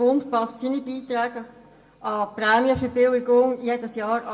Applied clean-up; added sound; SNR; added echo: none; none; none; reverberation time 0.5 s.